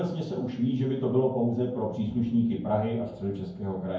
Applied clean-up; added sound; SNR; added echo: none; none; none; reverberation time 0.9 s.